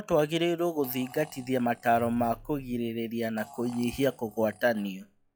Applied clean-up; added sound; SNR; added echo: classical method log-MMSE.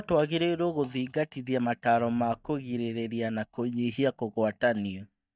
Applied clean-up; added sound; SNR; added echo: neural mask model DeepFilterNet 3.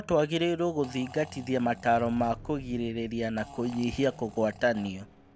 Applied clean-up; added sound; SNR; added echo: none; Squeak + Fart; 17 dB; none.